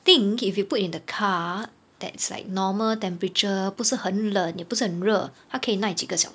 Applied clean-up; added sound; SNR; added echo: none; none; none; none.